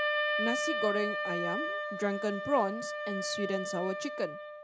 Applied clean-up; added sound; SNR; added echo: none; Wind instrument, woodwind instrument; 0 dB; none.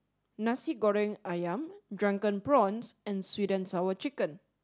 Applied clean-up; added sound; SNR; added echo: none; none; none; none.